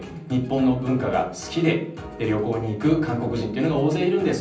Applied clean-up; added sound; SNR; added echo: none; none; none; reverberation time 0.6 s.